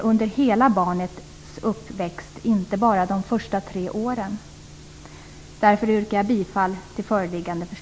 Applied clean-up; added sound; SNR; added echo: none; none; none; none.